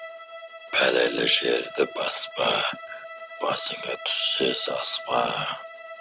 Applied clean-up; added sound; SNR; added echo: none; Bowed string instrument; 13 dB; none.